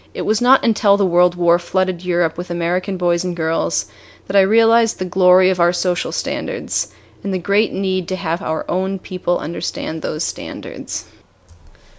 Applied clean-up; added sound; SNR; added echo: none; none; none; none.